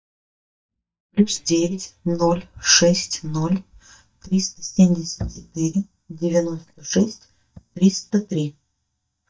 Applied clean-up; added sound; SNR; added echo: neural mask model DeepFilterNet 3.